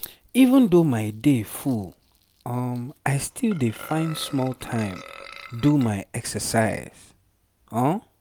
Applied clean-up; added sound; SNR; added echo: none; Burping, eructation; 18 dB; none.